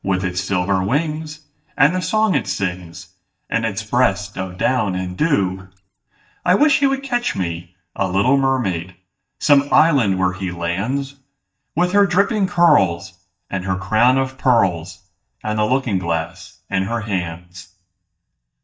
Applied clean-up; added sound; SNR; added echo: neural mask model DeepFilterNet 3.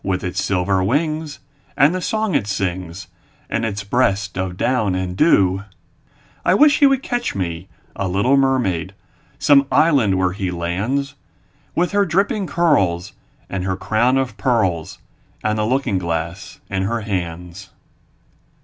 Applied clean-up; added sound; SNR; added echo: none; none; none; none.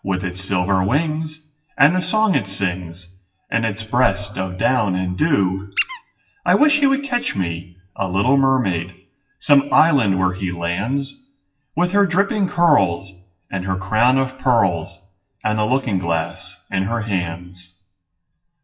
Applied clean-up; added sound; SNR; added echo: classical method WPE with log-MMSE.